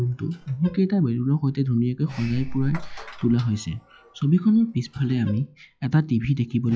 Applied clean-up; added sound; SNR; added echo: classical method log-MMSE.